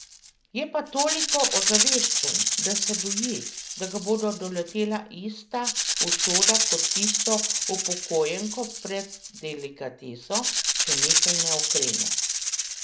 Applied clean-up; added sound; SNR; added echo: none; Rattle (instrument); -5 dB; none.